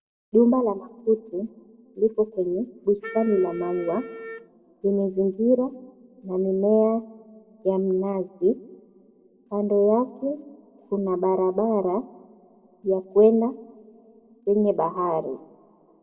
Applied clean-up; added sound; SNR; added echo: none; Wind instrument, woodwind instrument; 15 dB; reverberation time 0.9 s.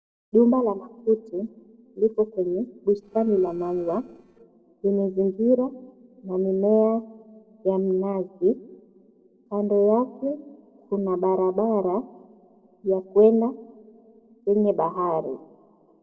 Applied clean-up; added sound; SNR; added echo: neural separator model SepFormer DNS4.